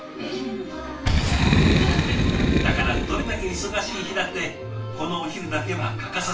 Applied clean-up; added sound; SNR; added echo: none; Boom; -4 dB; reverberation time 0.3 s.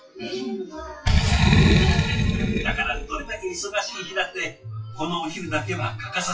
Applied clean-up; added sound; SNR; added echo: classical method WPE with log-MMSE.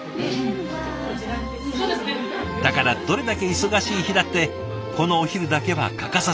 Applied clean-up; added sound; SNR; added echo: none; none; none; none.